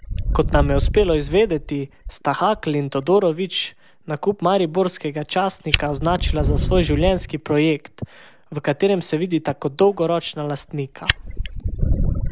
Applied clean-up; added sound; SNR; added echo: none; Fire; 4 dB; none.